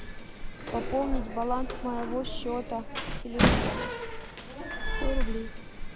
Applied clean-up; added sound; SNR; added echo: none; Slam; -5 dB; none.